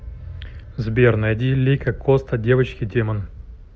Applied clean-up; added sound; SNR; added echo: none; none; none; none.